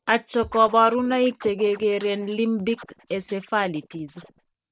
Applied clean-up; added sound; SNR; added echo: neural mask model DeepFilterNet 3.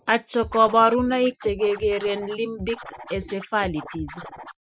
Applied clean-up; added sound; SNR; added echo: classical method Wiener filter.